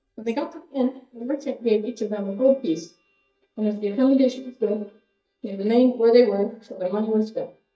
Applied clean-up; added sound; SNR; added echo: neural mask model DeepFilterNet 3.